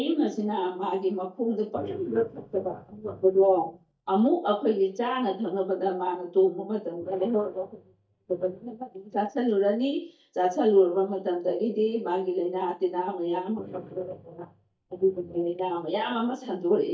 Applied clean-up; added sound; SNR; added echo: neural mask model DeepFilterNet 3.